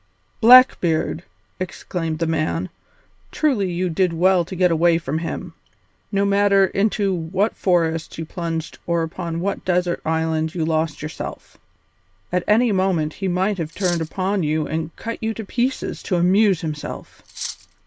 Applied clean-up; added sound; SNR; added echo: none; Cutlery, silverware; 13 dB; none.